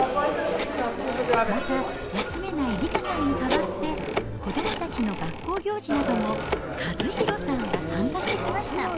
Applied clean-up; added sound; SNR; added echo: none; Telephone; -1 dB; none.